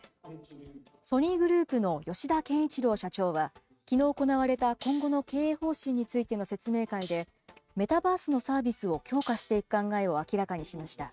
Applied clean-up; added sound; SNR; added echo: neural mask model RNNoise.